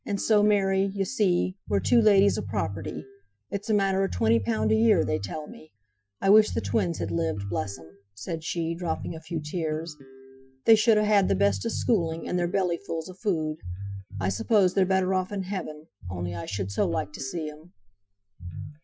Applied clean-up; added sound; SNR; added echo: classical method Wiener filter.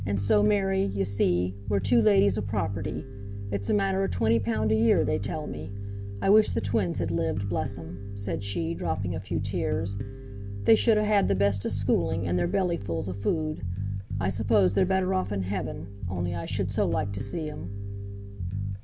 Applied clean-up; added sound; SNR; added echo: none; Bass guitar; 4 dB; none.